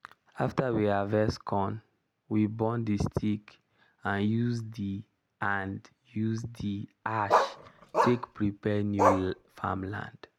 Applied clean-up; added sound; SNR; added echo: none; Bark; -1 dB; none.